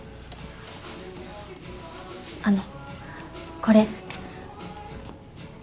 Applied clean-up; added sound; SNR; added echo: none; none; none; none.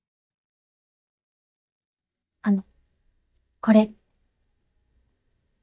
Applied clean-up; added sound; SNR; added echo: neural mask model DeepFilterNet 3.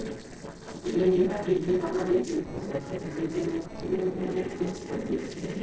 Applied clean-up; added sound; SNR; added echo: neural separator model SepFormer DNS4.